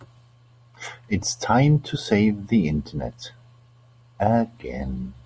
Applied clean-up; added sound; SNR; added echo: none; none; none; none.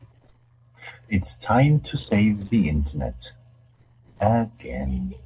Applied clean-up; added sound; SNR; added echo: neural separator model SepFormer DNS4.